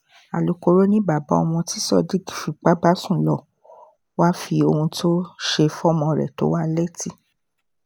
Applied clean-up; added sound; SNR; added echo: none; none; none; none.